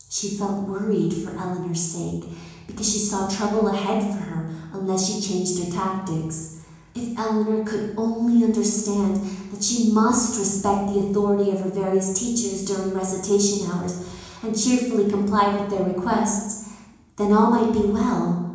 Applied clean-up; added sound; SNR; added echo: none; none; none; reverberation time 1.0 s.